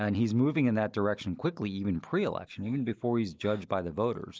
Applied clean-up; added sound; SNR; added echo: neural mask model Resemble Enhance denoiser.